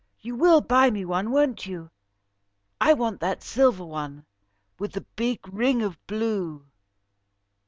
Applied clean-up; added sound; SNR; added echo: none; none; none; none.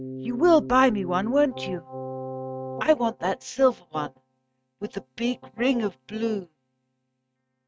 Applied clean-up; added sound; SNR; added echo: neural mask model RNNoise.